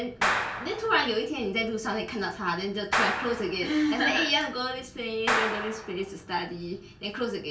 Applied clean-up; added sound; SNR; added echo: none; Clapping; 3 dB; reverberation time 0.2 s.